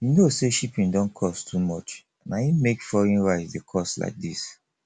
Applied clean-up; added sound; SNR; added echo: none; none; none; none.